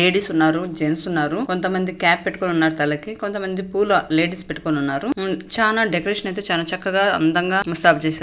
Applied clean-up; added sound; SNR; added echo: none; none; none; none.